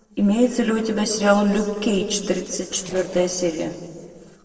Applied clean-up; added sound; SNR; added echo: neural separator model SepFormer DNS4.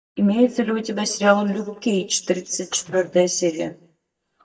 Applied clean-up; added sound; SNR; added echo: neural mask model DeepFilterNet 3.